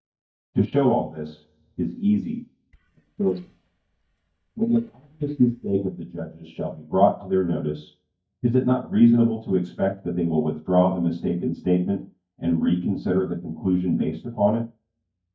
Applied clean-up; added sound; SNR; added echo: neural mask model DeepFilterNet 3.